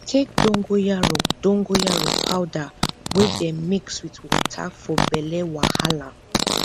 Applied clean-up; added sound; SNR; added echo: none; Fart; 1 dB; none.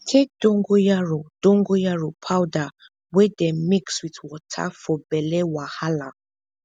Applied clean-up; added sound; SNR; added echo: none; none; none; none.